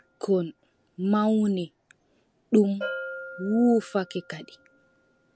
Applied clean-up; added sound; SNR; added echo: none; Bell; 15 dB; none.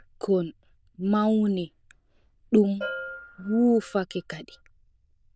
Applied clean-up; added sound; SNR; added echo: neural diffusion model UNIVERSE++.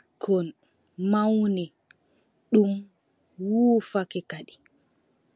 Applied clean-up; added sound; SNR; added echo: none; none; none; none.